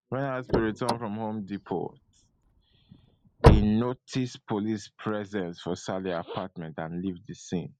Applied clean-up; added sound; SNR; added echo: none; Slam / Car; -4 dB; none.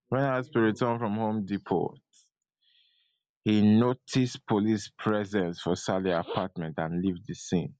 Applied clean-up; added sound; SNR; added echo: none; none; none; none.